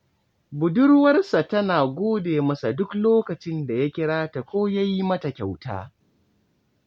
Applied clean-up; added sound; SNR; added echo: none; none; none; none.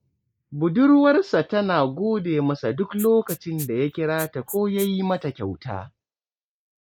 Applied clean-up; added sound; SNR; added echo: neural mask model Resemble Enhance denoiser.